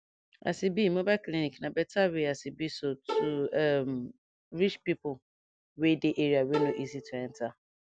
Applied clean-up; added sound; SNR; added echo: none; Bowed string instrument; 5 dB; none.